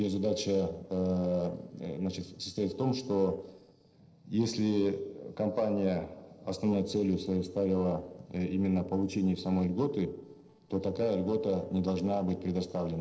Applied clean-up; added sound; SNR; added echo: neural separator model SepFormer DNS4.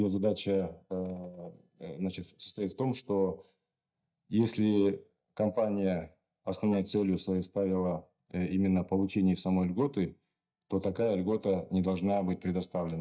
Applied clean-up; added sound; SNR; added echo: neural mask model DeepFilterNet 3.